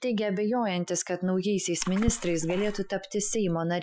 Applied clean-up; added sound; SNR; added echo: classical method Wiener filter.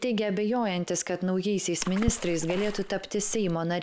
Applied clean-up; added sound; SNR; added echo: none; Water / Splash, splatter; 8 dB; none.